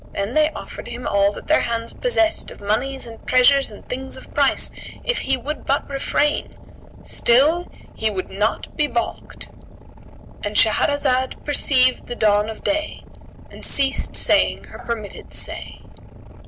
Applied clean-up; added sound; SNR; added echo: none; Boat, Water vehicle; 16 dB; none.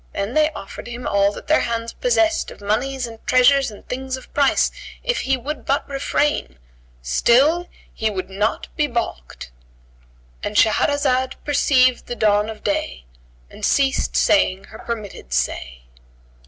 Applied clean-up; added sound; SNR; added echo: none; none; none; none.